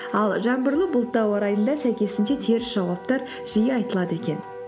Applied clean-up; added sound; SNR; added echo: none; Wind instrument, woodwind instrument; 13 dB; none.